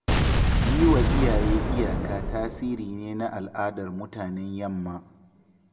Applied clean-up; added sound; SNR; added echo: none; Boom; -5 dB; reverberation time 0.8 s.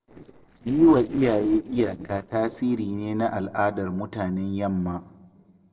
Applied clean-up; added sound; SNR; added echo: neural separator model SepFormer DNS4.